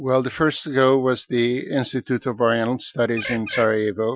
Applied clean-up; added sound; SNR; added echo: classical method Wiener filter.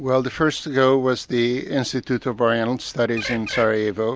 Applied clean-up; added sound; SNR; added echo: none; Bird; 8 dB; none.